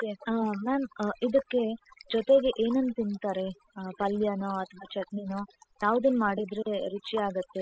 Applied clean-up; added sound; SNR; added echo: classical method spectral subtraction.